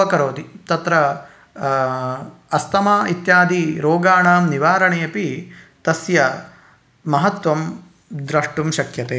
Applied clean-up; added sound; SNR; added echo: none; none; none; none.